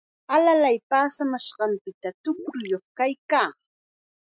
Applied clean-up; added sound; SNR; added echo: classical method spectral subtraction.